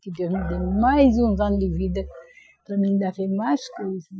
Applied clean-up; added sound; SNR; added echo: classical method Wiener filter.